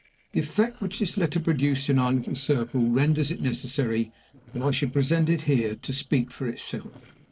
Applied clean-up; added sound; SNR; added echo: neural separator model SepFormer DNS4.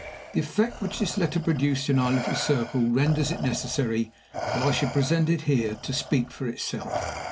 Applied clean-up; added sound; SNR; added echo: none; Respiratory sounds; 10 dB; none.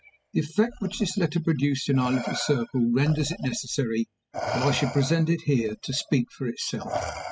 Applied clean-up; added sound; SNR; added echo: classical method spectral subtraction.